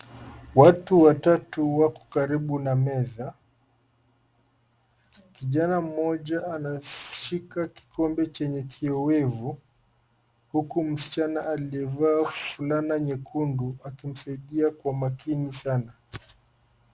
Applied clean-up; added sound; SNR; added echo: none; none; none; none.